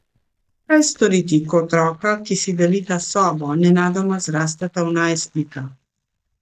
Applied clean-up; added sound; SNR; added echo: neural mask model DeepFilterNet 3.